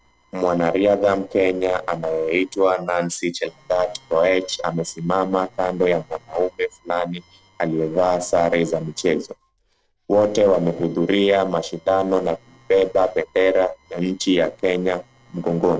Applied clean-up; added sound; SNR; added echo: neural separator model SepFormer DNS4.